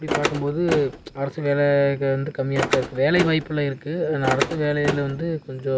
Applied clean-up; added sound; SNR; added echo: none; Car; 4 dB; none.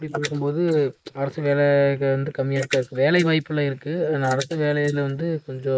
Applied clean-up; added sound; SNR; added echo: neural mask model Resemble Enhance denoiser.